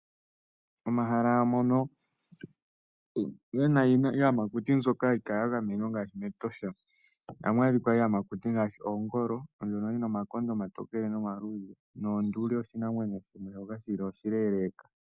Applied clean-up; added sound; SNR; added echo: none; none; none; none.